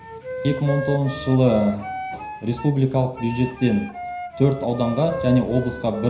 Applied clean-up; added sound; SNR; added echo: none; Wind instrument, woodwind instrument; 11 dB; reverberation time 0.5 s.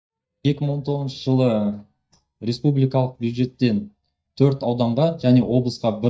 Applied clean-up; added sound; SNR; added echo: neural mask model DeepFilterNet 3.